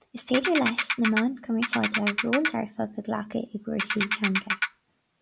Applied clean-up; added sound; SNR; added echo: none; Ratchet, pawl; -1 dB; none.